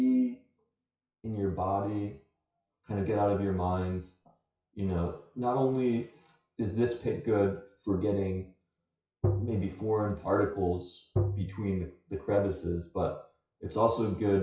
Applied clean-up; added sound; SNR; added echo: classical method WPE with log-MMSE.